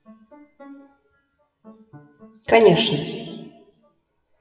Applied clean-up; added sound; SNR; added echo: classical method WPE with log-MMSE.